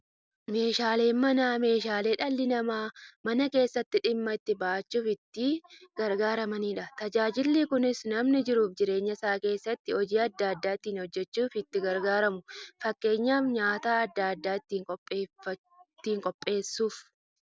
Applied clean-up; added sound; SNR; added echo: none; none; none; none.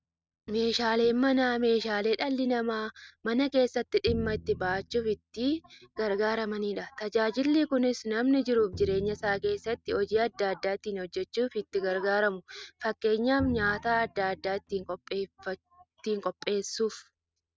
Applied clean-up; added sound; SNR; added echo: neural mask model RNNoise.